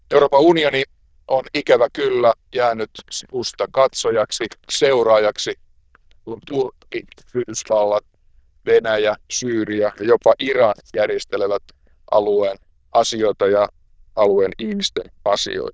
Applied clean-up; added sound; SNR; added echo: neural diffusion model UNIVERSE++.